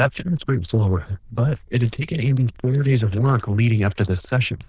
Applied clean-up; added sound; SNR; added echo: neural diffusion model UNIVERSE++.